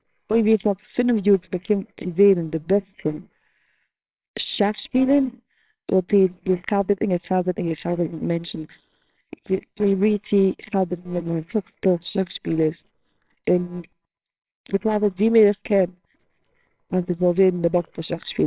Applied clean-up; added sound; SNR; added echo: neural separator model SepFormer WHAMR!.